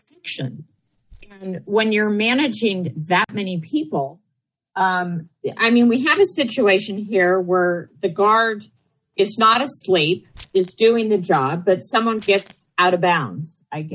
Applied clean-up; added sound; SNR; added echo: neural mask model DeepFilterNet 3.